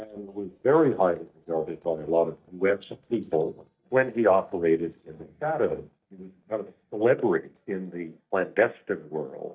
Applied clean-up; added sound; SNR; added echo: neural mask model DeepFilterNet 3.